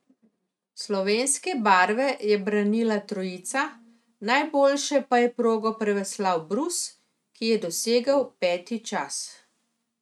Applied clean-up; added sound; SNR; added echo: neural mask model RNNoise.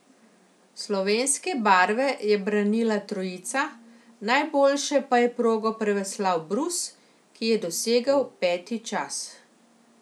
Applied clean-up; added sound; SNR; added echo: none; Wind instrument, woodwind instrument; 20 dB; none.